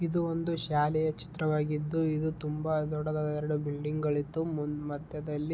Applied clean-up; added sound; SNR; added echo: none; none; none; none.